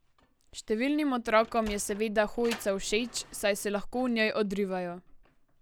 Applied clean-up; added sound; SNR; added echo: none; Sliding door; 20 dB; none.